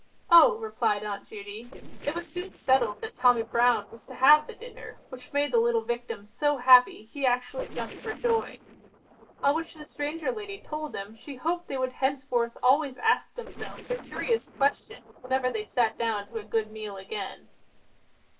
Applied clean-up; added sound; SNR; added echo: neural separator model SepFormer DNS4.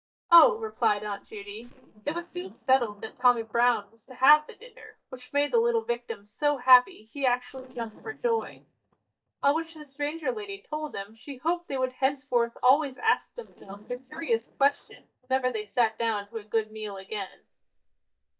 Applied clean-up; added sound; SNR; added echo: neural mask model DeepFilterNet 3.